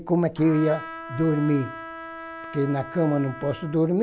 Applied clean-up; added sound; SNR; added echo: none; Trumpet; 14 dB; none.